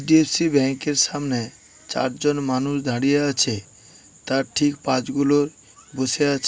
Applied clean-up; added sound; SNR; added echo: none; none; none; none.